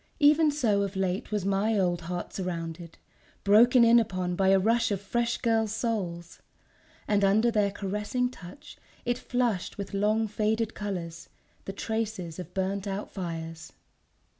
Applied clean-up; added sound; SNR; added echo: none; none; none; none.